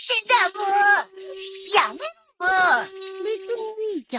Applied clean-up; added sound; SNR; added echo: neural mask model RNNoise.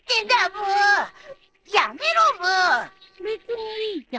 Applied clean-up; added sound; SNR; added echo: neural separator model SepFormer DNS4.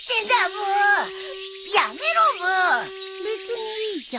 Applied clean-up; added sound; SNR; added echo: none; Wind instrument, woodwind instrument; 16 dB; none.